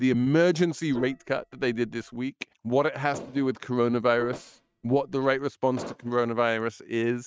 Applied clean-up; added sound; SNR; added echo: neural mask model RNNoise.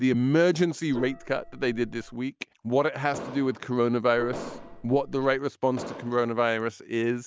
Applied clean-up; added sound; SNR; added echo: none; Explosion + Gong; 13 dB; none.